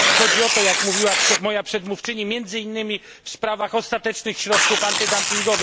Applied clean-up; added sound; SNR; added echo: none; Tearing; -2 dB; none.